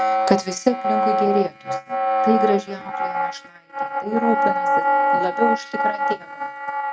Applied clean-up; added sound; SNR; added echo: neural mask model RNNoise.